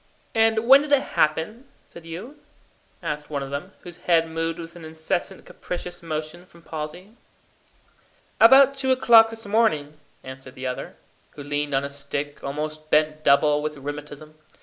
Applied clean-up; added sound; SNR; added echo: none; none; none; none.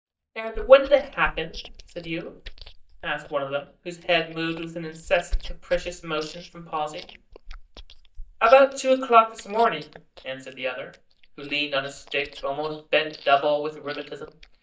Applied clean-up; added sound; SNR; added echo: neural mask model DeepFilterNet 3.